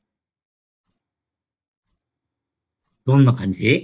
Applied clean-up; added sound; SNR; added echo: neural mask model DeepFilterNet 3.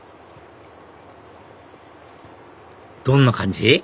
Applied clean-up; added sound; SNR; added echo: none; none; none; none.